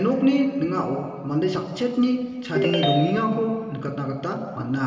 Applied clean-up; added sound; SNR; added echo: none; Ringtone; 3 dB; reverberation time 2.5 s.